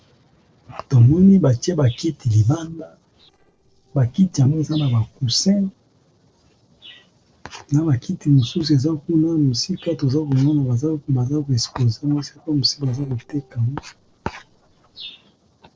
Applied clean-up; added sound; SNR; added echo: neural separator model SepFormer DNS4.